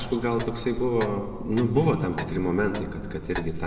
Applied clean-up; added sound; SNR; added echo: none; Clock; 9 dB; reverberation time 2.1 s.